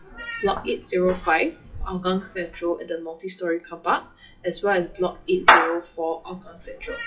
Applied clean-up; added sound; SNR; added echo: classical method WPE with log-MMSE.